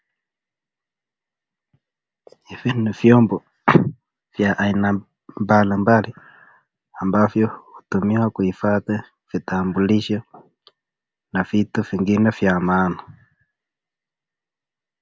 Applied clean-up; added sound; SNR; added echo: none; none; none; none.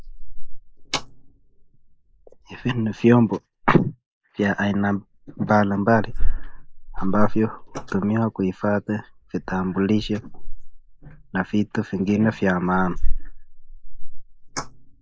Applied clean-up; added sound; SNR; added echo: neural mask model Resemble Enhance denoiser.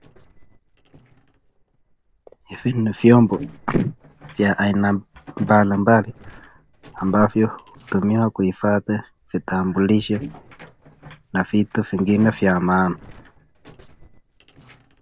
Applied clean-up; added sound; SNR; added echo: neural separator model SepFormer DNS4.